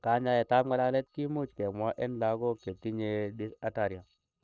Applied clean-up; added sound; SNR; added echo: neural separator model SepFormer DNS4.